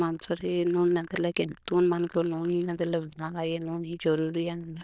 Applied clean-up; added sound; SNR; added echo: neural diffusion model UNIVERSE++.